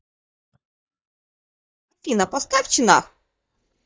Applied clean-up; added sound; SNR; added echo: neural mask model DeepFilterNet 3.